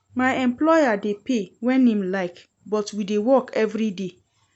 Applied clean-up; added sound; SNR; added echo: none; none; none; none.